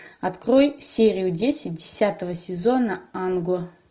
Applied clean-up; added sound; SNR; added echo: none; none; none; none.